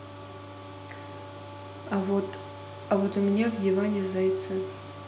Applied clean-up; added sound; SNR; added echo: none; none; none; none.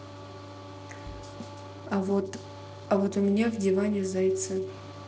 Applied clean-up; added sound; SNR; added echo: neural separator model SepFormer DNS4.